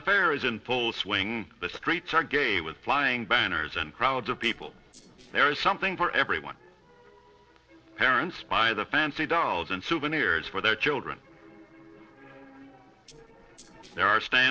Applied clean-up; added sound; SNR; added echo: neural separator model SepFormer DNS4.